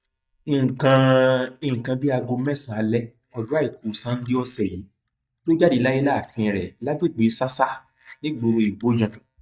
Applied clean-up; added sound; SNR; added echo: neural mask model DeepFilterNet 3.